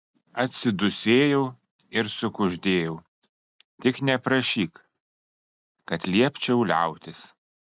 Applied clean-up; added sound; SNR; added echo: none; none; none; none.